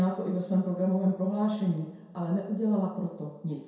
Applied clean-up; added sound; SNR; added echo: none; none; none; reverberation time 0.7 s.